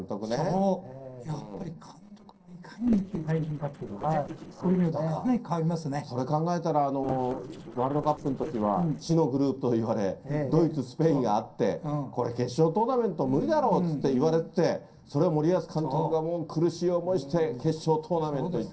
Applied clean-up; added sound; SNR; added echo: neural separator model SepFormer DNS4.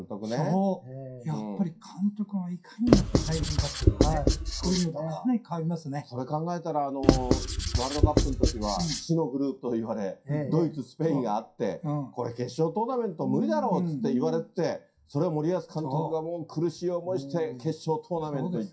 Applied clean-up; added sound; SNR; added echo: classical method WPE with log-MMSE.